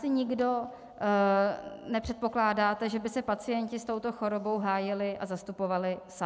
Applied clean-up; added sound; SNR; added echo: none; none; none; none.